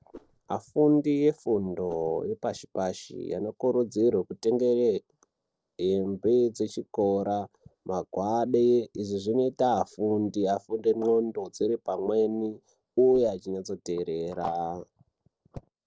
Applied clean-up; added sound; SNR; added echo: neural separator model SepFormer DNS4.